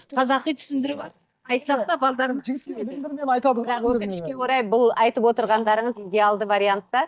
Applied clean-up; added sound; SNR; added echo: neural mask model DeepFilterNet 3.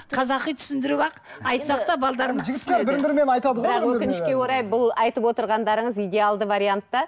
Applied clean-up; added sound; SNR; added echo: none; none; none; none.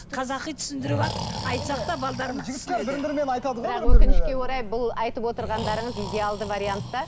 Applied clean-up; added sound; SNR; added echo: none; Breathing; -5 dB; none.